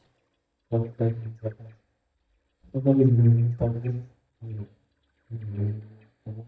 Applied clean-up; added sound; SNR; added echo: neural mask model DeepFilterNet 3.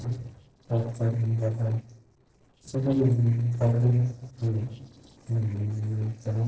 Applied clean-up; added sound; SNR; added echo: neural separator model SepFormer DNS4.